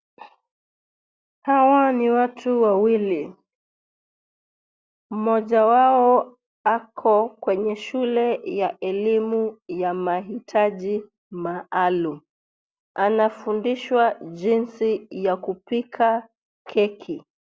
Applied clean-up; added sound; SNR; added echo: none; none; none; none.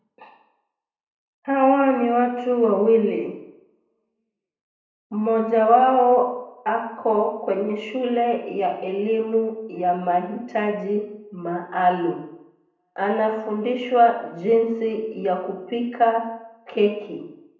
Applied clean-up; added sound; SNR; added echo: none; none; none; reverberation time 0.7 s.